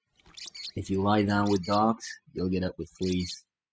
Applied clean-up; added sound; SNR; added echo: classical method spectral subtraction.